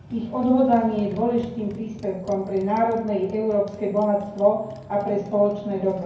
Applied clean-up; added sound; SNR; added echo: none; Motorcycle; 20 dB; reverberation time 0.9 s.